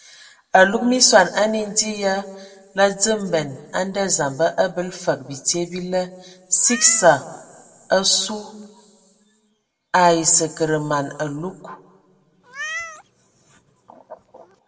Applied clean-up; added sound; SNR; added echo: none; Meow; 15 dB; reverberation time 1.0 s.